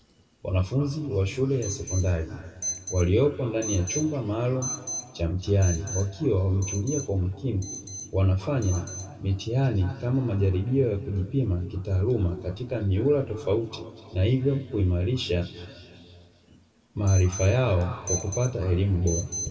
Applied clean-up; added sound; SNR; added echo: none; Alarm; 15 dB; reverberation time 2.3 s.